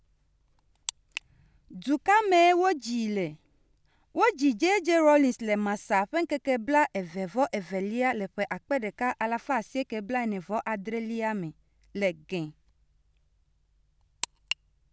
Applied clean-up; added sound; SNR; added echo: none; none; none; none.